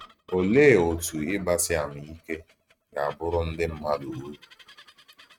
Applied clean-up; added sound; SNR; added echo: neural mask model RNNoise.